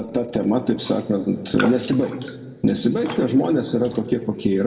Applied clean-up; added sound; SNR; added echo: none; Raindrop; 15 dB; reverberation time 1.5 s.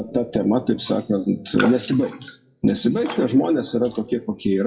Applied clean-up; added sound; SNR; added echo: classical method WPE with log-MMSE.